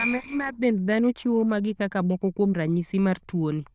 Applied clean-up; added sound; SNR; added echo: neural diffusion model UNIVERSE++.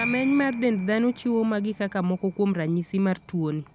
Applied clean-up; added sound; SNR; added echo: none; Piano; 15 dB; none.